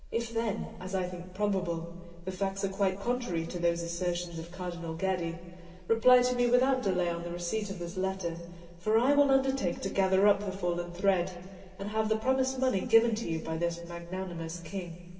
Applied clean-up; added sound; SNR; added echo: none; none; none; reverberation time 1.8 s.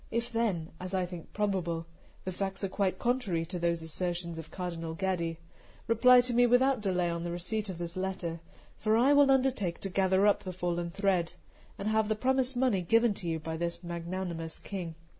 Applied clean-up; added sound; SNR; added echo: none; none; none; none.